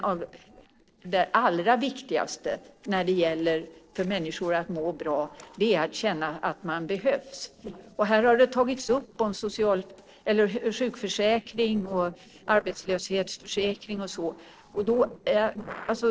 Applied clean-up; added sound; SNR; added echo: neural separator model SepFormer DNS4.